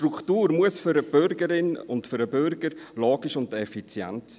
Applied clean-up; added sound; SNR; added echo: none; none; none; none.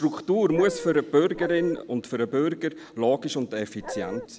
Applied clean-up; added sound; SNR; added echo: none; Dog; 9 dB; none.